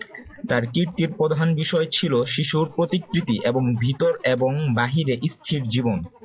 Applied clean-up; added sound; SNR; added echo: classical method log-MMSE.